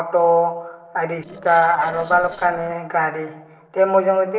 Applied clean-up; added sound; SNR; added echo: neural separator model SepFormer DNS4.